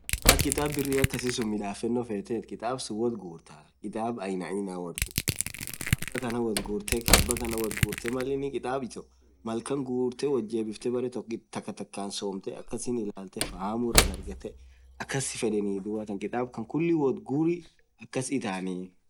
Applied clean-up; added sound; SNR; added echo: none; Slam / Wood + Crushing; 2 dB; none.